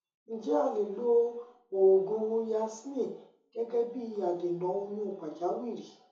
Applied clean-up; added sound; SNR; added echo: none; none; none; reverberation time 0.6 s.